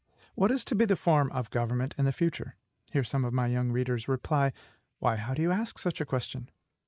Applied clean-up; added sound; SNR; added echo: neural mask model Resemble Enhance denoiser.